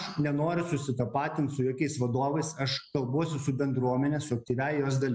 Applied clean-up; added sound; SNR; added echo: none; none; none; none.